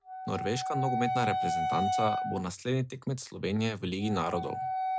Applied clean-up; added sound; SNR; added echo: none; Wind instrument, woodwind instrument; 1 dB; none.